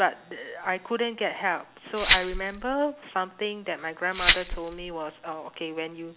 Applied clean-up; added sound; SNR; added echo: none; Glass; -2 dB; none.